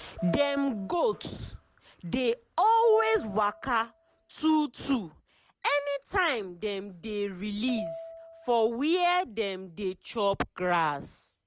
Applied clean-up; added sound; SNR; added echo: none; Piano; 14 dB; none.